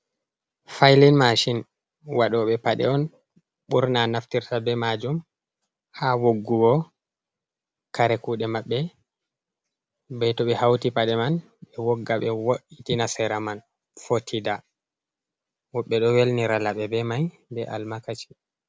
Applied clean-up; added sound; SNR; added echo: none; none; none; none.